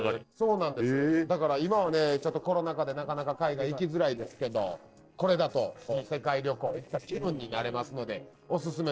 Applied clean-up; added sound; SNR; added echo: neural separator model SepFormer DNS4.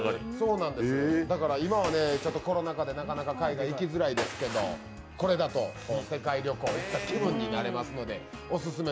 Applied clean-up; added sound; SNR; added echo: none; Gunshot, gunfire; 14 dB; none.